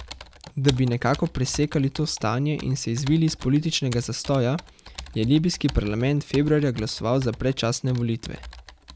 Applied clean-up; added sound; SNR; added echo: none; Computer keyboard; 17 dB; none.